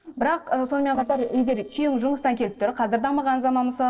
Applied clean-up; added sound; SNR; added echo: neural separator model SepFormer DNS4.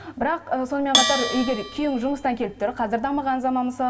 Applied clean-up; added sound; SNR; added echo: none; Bell; 4 dB; reverberation time 1.4 s.